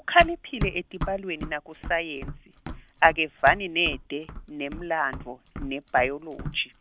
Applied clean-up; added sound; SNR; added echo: none; Run; 10 dB; none.